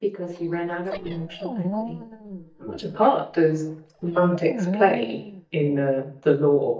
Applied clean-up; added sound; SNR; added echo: neural mask model DeepFilterNet 3.